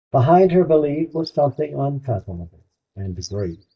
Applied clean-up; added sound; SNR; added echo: neural mask model DeepFilterNet 3.